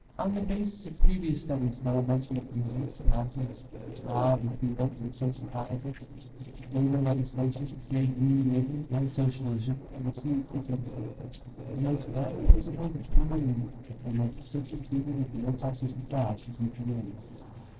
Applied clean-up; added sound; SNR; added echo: neural separator model SepFormer DNS4.